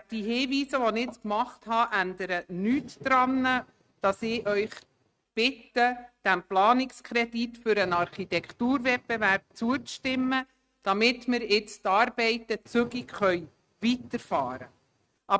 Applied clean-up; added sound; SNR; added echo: neural mask model RNNoise.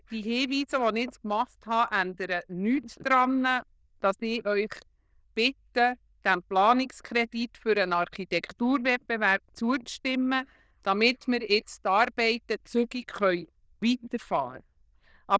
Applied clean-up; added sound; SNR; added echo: neural diffusion model UNIVERSE++.